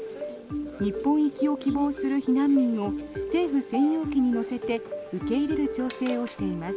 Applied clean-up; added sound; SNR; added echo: none; none; none; none.